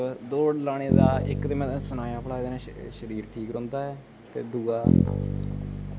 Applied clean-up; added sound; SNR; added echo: none; Bass guitar; -2 dB; none.